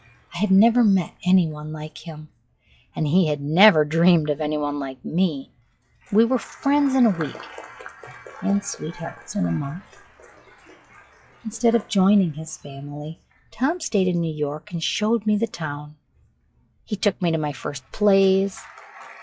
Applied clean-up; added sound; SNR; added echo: classical method log-MMSE.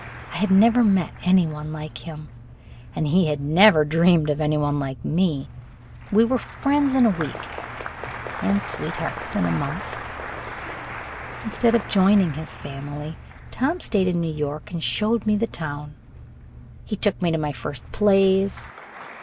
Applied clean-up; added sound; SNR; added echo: none; Applause; 15 dB; none.